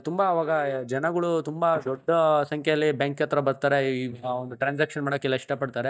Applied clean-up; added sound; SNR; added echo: neural mask model DeepFilterNet 3.